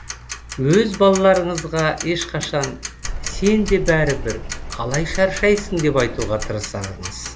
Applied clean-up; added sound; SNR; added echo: none; Bird vocalization, bird call, bird song + Tick-tock; 9 dB; none.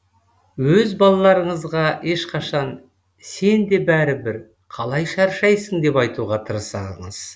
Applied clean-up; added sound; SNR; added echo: none; none; none; none.